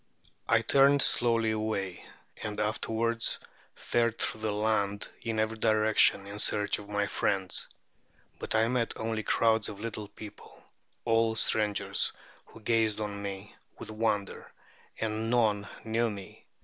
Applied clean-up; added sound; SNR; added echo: none; none; none; none.